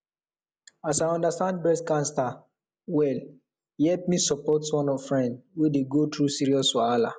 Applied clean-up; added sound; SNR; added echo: none; none; none; none.